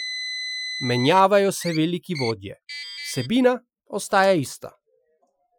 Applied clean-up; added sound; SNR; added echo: classical method Wiener filter.